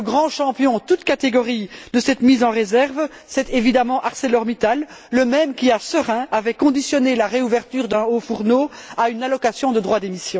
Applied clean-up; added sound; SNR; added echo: none; none; none; none.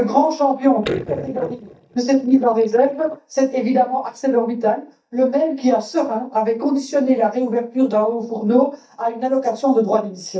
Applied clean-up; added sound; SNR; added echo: neural mask model DeepFilterNet 3.